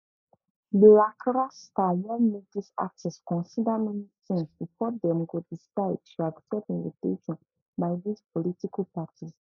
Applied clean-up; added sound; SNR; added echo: neural mask model Resemble Enhance denoiser.